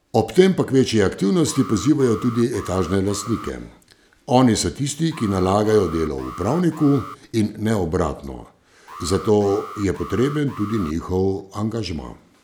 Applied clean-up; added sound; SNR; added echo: none; Alarm; 18 dB; none.